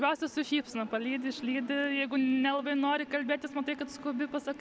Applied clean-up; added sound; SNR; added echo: none; none; none; none.